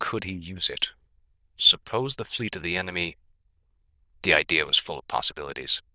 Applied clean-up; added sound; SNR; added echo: neural diffusion model UNIVERSE++.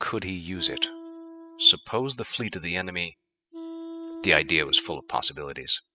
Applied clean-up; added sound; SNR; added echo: classical method spectral subtraction.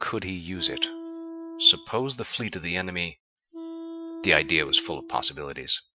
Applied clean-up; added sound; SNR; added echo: classical method Wiener filter.